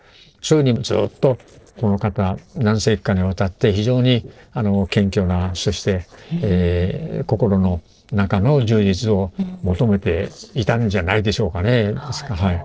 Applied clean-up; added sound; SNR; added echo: neural separator model SepFormer DNS4.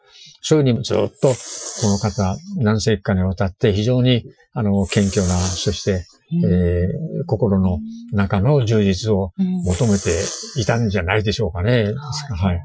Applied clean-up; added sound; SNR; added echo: classical method Wiener filter.